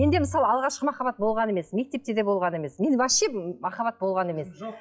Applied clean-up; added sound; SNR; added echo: classical method log-MMSE.